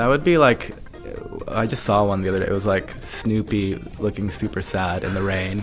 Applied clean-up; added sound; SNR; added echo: none; none; none; none.